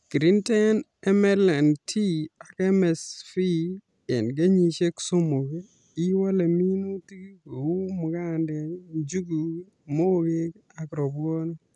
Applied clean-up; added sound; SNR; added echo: none; none; none; none.